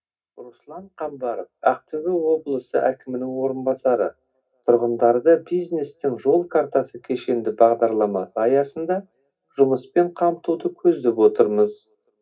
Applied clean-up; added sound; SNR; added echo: none; none; none; reverberation time 0.4 s.